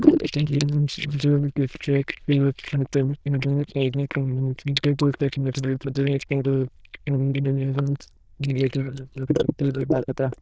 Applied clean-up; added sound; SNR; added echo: neural diffusion model UNIVERSE++.